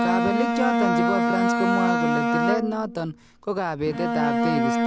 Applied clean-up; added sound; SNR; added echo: none; Bowed string instrument; -4 dB; none.